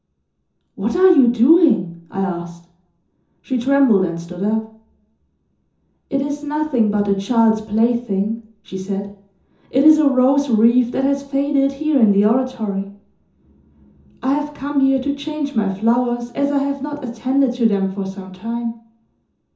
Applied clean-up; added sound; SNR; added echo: none; none; none; reverberation time 0.6 s.